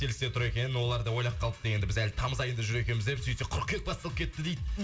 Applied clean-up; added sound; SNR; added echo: none; none; none; reverberation time 0.6 s.